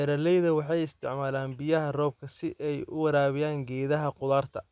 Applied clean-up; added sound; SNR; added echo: none; none; none; none.